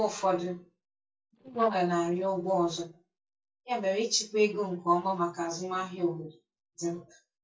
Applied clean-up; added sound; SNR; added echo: neural mask model DeepFilterNet 3.